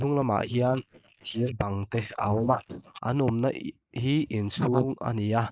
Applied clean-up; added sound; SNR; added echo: neural mask model Resemble Enhance denoiser.